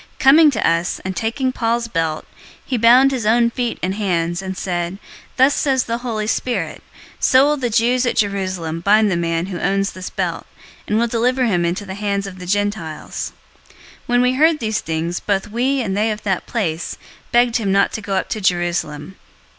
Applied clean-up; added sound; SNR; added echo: none; none; none; none.